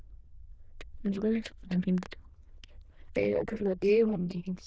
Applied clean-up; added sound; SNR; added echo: neural diffusion model UNIVERSE++.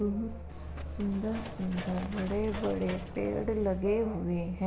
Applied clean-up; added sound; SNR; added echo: none; Engine / Mechanisms; 12 dB; none.